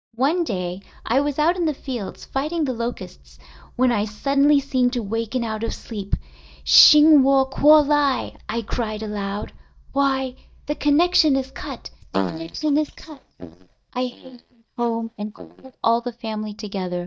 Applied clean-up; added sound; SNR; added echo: neural mask model DeepFilterNet 3.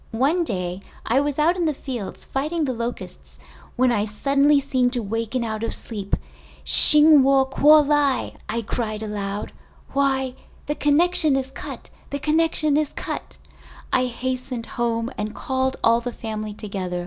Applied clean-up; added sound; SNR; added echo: none; none; none; none.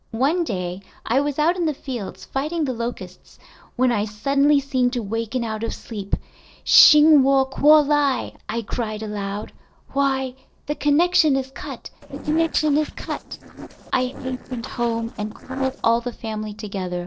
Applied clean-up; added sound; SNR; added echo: neural separator model SepFormer DNS4.